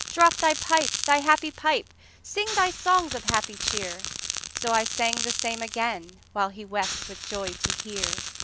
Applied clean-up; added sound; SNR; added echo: none; Crackle; 6 dB; none.